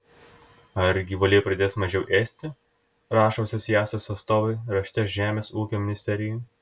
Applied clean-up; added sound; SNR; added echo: none; none; none; none.